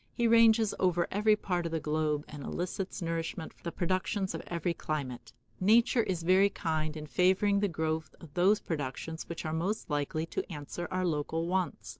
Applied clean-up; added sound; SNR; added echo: none; none; none; none.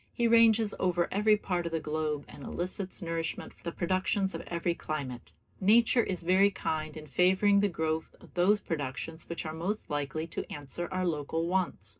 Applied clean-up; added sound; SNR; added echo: none; none; none; reverberation time 0.2 s.